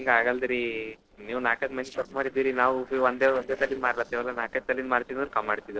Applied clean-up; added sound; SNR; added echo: neural separator model SepFormer DNS4.